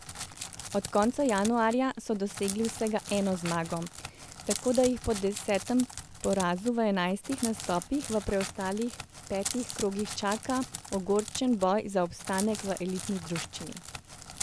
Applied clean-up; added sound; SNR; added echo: none; Crackle; 11 dB; none.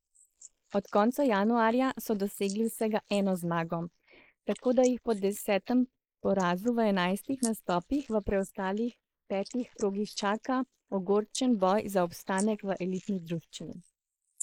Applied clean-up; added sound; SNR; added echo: neural mask model Resemble Enhance denoiser.